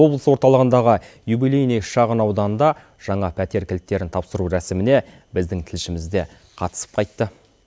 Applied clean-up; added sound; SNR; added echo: none; none; none; none.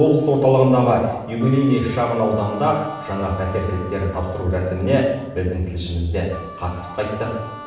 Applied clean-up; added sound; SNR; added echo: none; Wind instrument, woodwind instrument; 18 dB; reverberation time 0.9 s.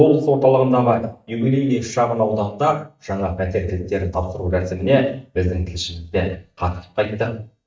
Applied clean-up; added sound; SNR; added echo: neural mask model DeepFilterNet 3.